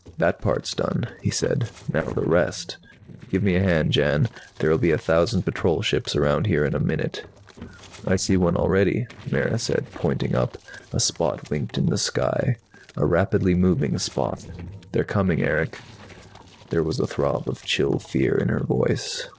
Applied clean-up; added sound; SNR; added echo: neural separator model SepFormer DNS4.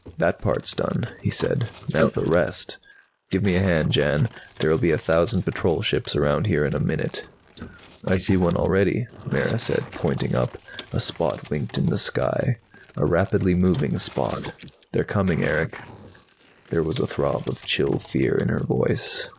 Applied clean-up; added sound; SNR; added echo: neural mask model Resemble Enhance denoiser.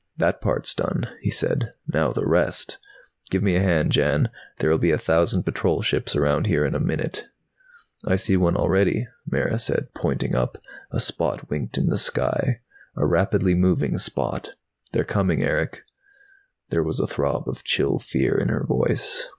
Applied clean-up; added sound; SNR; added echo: none; none; none; none.